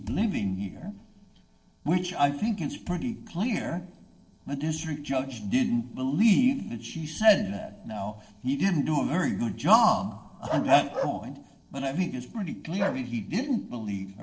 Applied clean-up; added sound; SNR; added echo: neural separator model SepFormer DNS4.